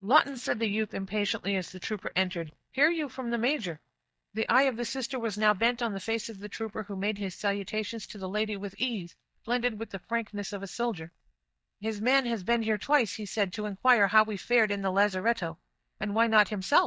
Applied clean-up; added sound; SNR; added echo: neural mask model DeepFilterNet 3.